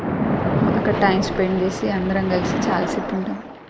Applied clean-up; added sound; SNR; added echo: none; Splash, splatter; 0 dB; none.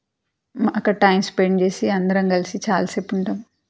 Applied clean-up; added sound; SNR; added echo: none; none; none; none.